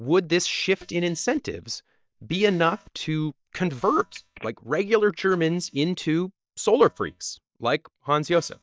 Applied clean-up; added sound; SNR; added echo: neural mask model DeepFilterNet 3.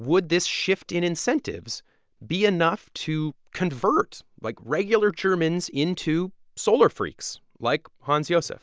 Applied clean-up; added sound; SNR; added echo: none; none; none; none.